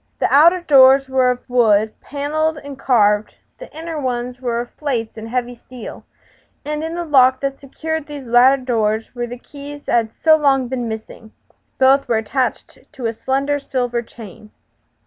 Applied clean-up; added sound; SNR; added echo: none; none; none; none.